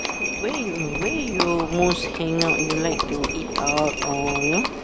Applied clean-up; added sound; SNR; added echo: none; Livestock, farm animals, working animals; 1 dB; none.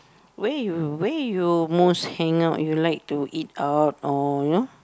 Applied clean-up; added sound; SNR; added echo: none; none; none; none.